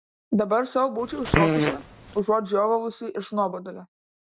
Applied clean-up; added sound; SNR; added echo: none; Fart; -1 dB; none.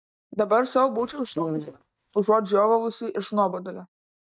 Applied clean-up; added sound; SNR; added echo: neural mask model DeepFilterNet 3.